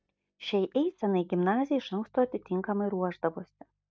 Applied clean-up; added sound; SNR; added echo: neural mask model DeepFilterNet 3.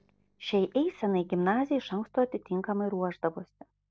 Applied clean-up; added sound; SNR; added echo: neural separator model SepFormer DNS4.